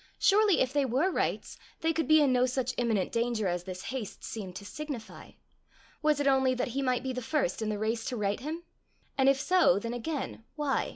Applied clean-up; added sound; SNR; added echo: none; none; none; none.